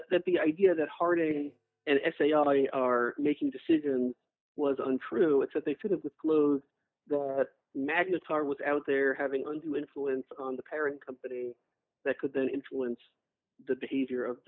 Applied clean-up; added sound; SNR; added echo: neural mask model DeepFilterNet 3.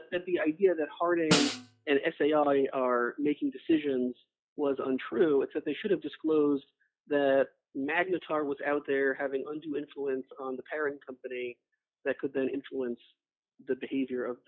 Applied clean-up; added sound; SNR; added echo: classical method log-MMSE.